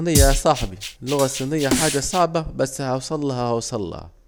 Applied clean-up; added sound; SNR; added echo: none; Drum kit; 0 dB; none.